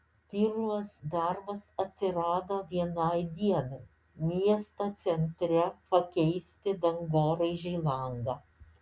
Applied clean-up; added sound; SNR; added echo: none; none; none; none.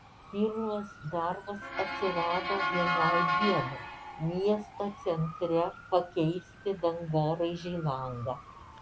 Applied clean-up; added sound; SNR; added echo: none; Motor vehicle (road) / Siren; 4 dB; none.